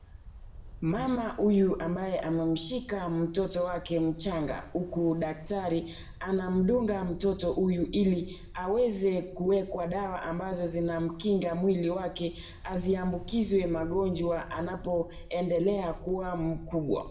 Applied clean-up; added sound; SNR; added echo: none; Ocean; 16 dB; reverberation time 0.5 s.